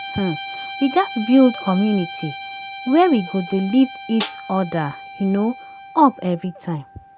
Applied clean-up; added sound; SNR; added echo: none; Snare drum + Guitar; 12 dB; none.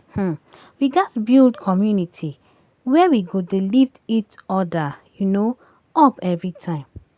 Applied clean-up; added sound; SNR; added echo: none; none; none; none.